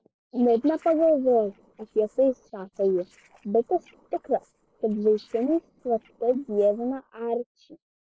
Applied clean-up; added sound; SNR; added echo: neural separator model SepFormer DNS4.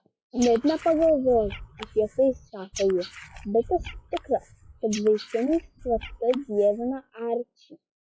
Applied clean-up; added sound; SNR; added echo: classical method log-MMSE.